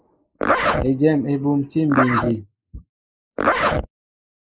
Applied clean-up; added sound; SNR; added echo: neural mask model Resemble Enhance denoiser.